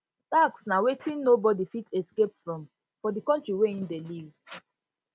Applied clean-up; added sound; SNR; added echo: none; none; none; none.